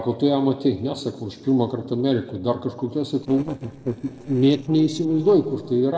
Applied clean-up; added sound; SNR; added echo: neural separator model SepFormer DNS4.